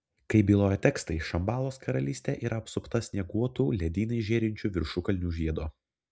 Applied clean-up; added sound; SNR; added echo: none; none; none; none.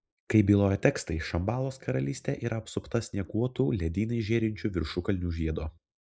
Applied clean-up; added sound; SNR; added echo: neural mask model Resemble Enhance denoiser.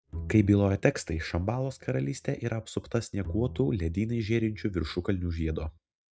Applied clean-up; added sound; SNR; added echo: neural mask model RNNoise.